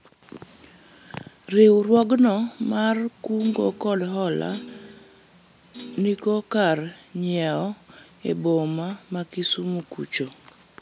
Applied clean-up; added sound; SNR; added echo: none; Thump, thud; 15 dB; none.